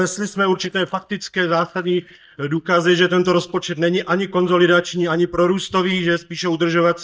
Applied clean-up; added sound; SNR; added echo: neural mask model DeepFilterNet 3.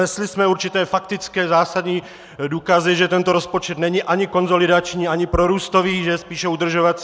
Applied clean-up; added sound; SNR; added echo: none; none; none; none.